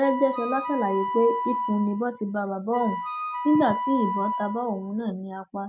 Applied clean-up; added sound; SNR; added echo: none; Wind instrument, woodwind instrument; 5 dB; none.